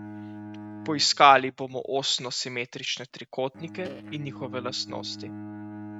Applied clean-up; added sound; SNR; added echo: neural mask model RNNoise.